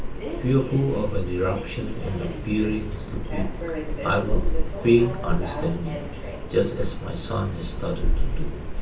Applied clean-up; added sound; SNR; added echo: none; Subway, metro, underground; 0 dB; reverberation time 0.3 s.